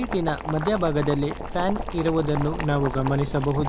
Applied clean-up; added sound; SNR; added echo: none; Boiling; 6 dB; none.